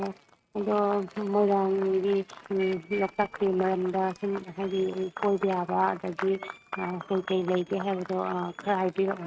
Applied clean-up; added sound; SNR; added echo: neural mask model RNNoise.